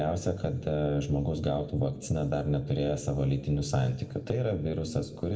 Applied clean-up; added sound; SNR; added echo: none; none; none; reverberation time 1.0 s.